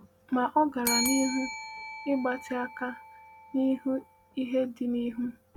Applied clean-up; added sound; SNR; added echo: none; Bell; 7 dB; none.